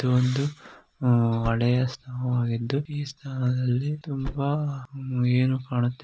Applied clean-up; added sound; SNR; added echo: none; Slam / Car; 17 dB; none.